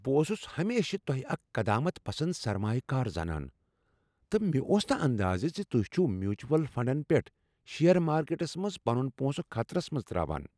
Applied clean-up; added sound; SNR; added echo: none; none; none; none.